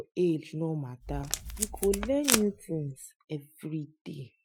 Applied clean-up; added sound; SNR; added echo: classical method Wiener filter.